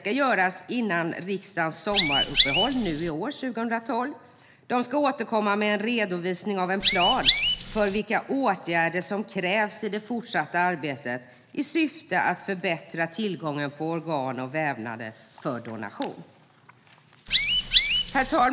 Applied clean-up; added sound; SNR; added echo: none; Chirp, tweet; -2 dB; none.